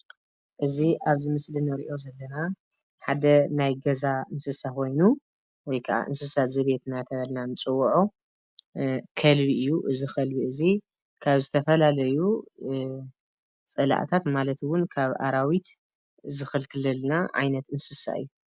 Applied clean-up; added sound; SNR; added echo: none; none; none; none.